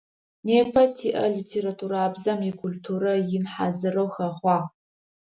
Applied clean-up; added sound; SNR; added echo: none; none; none; none.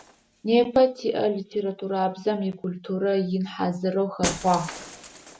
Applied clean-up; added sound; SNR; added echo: none; Shatter; 14 dB; none.